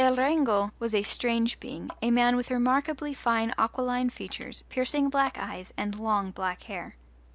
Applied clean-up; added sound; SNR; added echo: none; Chink, clink; 17 dB; none.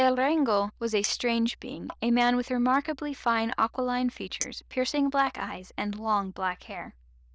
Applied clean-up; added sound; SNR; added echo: neural diffusion model UNIVERSE++.